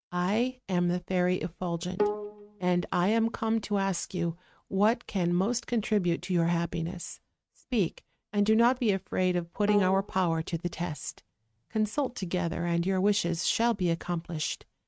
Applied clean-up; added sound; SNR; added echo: neural mask model RNNoise.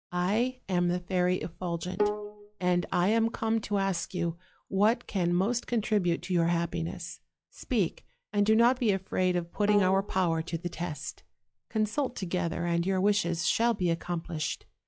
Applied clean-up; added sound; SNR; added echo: classical method log-MMSE.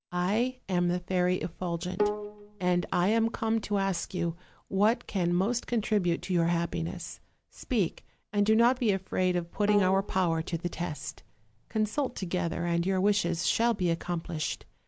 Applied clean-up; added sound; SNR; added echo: none; Bowed string instrument; 8 dB; none.